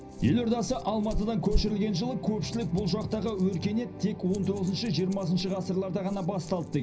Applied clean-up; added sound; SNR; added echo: none; Rattle; 10 dB; reverberation time 0.4 s.